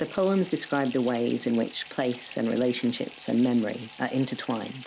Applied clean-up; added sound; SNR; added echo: none; Fill (with liquid) / Bathtub (filling or washing); 18 dB; none.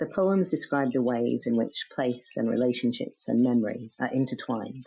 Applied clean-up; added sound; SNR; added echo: classical method Wiener filter.